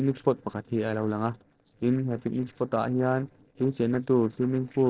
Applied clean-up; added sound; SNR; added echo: neural separator model SepFormer DNS4.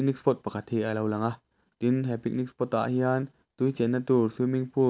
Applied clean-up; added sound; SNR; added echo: none; none; none; none.